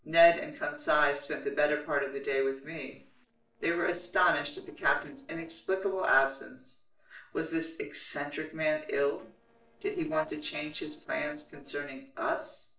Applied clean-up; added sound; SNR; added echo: neural separator model SepFormer DNS4.